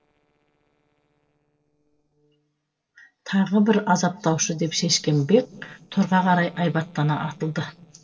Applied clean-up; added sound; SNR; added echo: neural separator model SepFormer DNS4.